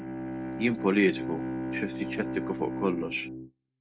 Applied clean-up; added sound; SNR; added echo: neural mask model RNNoise.